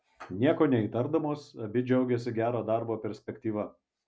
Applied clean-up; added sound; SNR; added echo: none; none; none; none.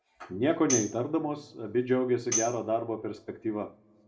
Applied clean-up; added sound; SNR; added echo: none; Tambourine; 7 dB; reverberation time 0.7 s.